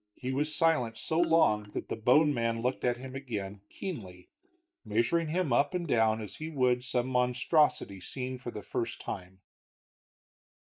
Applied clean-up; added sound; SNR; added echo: neural mask model DeepFilterNet 3.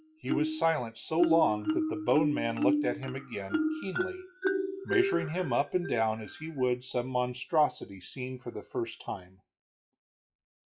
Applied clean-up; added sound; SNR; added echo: classical method log-MMSE.